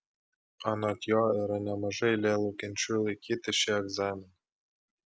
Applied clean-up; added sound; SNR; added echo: none; none; none; none.